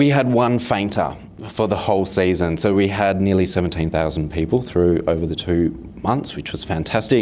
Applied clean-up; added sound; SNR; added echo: none; none; none; none.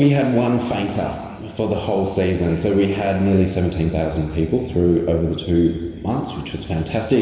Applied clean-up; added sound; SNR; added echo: none; none; none; reverberation time 2.2 s.